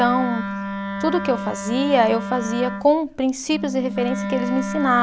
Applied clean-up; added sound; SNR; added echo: none; Wind instrument, woodwind instrument; 7 dB; none.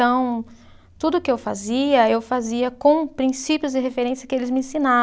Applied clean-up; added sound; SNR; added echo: none; none; none; none.